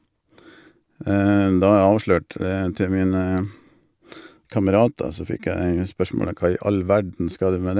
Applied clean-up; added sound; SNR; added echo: none; none; none; none.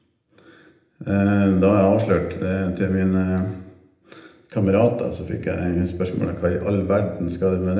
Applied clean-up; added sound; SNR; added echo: none; none; none; reverberation time 0.8 s.